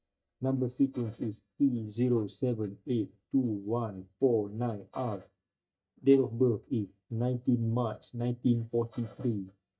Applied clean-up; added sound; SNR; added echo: neural mask model DeepFilterNet 3.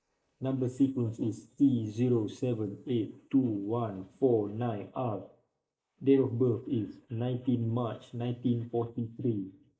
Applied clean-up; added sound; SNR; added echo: neural mask model Resemble Enhance denoiser.